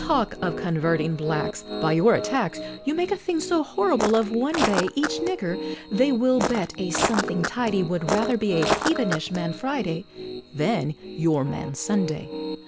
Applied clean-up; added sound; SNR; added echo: none; Walk, footsteps + Piano; 6 dB; none.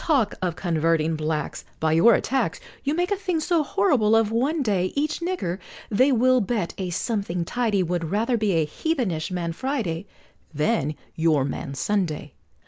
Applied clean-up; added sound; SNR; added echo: none; none; none; none.